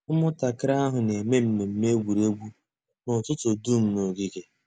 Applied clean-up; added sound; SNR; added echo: none; none; none; none.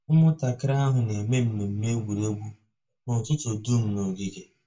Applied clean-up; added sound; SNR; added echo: none; none; none; reverberation time 0.2 s.